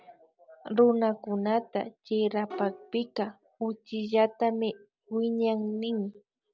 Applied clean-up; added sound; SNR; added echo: none; Bowed string instrument; 12 dB; none.